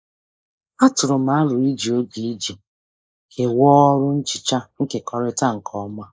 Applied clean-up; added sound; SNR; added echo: neural mask model Resemble Enhance denoiser.